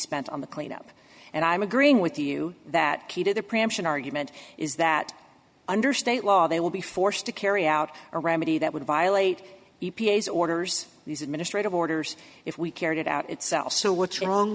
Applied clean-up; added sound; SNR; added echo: none; none; none; none.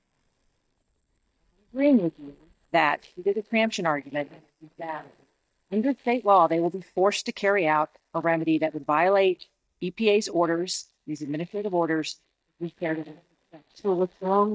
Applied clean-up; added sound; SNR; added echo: neural mask model DeepFilterNet 3.